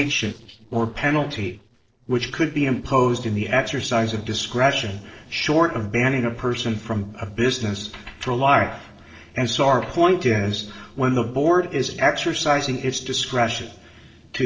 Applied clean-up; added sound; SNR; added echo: neural separator model SepFormer DNS4.